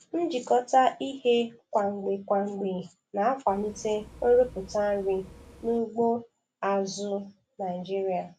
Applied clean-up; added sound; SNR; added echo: none; Bus; 20 dB; none.